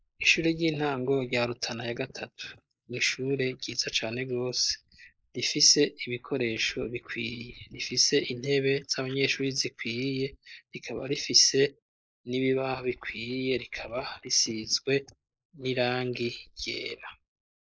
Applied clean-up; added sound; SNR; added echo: neural mask model Resemble Enhance denoiser.